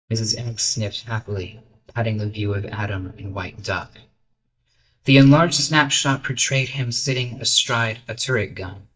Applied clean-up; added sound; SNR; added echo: neural mask model DeepFilterNet 3.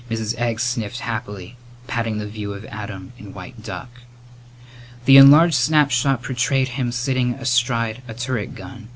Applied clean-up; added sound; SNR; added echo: none; none; none; none.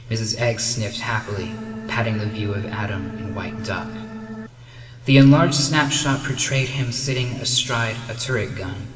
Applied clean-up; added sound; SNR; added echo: none; Organ; 11 dB; reverberation time 2.3 s.